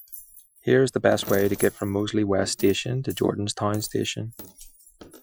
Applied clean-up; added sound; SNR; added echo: classical method Wiener filter.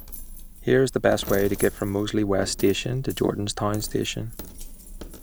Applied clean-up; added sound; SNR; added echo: none; Coin (dropping); 12 dB; none.